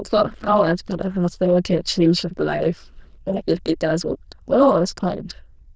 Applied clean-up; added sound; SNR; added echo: neural diffusion model UNIVERSE++.